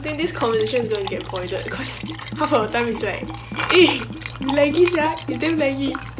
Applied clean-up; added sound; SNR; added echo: none; Liquid; 7 dB; none.